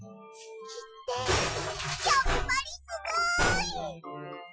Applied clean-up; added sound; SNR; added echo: classical method Wiener filter.